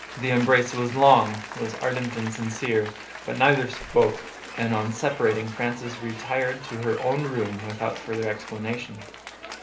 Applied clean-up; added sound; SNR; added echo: none; Applause / Cheering; 13 dB; reverberation time 0.3 s.